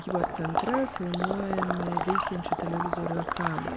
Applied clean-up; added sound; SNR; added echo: none; Water / Liquid; -1 dB; none.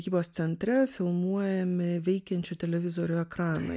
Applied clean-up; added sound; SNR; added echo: none; none; none; none.